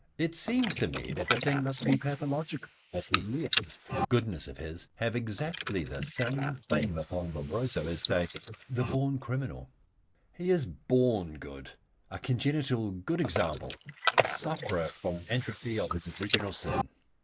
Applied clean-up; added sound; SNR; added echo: neural mask model Resemble Enhance denoiser.